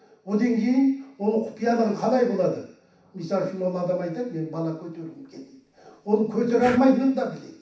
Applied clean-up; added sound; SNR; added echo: none; Breathing; 17 dB; reverberation time 0.7 s.